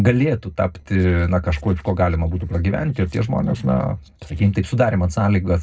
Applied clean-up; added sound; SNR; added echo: neural separator model SepFormer DNS4.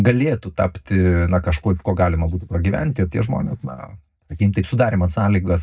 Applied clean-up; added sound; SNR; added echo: neural mask model DeepFilterNet 3.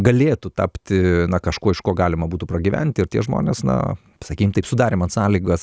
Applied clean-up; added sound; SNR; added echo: none; none; none; none.